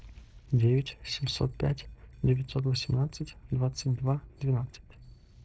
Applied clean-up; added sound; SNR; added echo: neural separator model SepFormer DNS4.